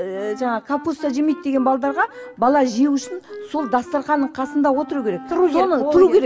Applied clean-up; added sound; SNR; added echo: none; Wind instrument, woodwind instrument; 18 dB; reverberation time 1.1 s.